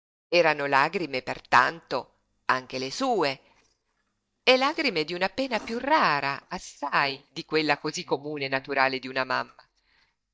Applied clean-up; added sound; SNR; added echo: neural mask model DeepFilterNet 3.